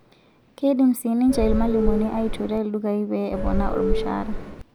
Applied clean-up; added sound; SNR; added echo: none; Subway, metro, underground / Doorbell; 1 dB; none.